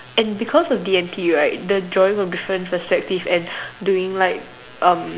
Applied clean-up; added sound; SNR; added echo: none; none; none; none.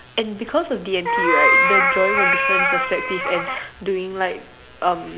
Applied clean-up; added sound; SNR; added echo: none; Meow; -3 dB; none.